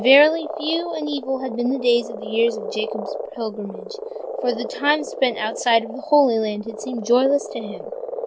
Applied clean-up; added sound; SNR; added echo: none; Frog; 10 dB; none.